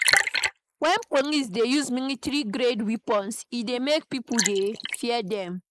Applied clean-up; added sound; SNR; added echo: neural mask model Resemble Enhance denoiser.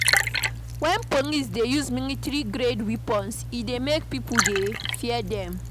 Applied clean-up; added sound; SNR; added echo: none; Liquid; 2 dB; none.